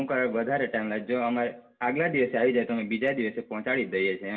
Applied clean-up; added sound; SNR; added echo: none; none; none; reverberation time 0.1 s.